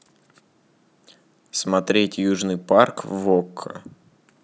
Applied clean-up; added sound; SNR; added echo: none; none; none; none.